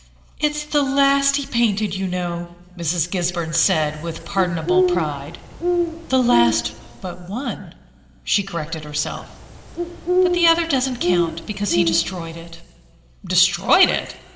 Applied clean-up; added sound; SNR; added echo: none; Bird; 2 dB; reverberation time 2.9 s.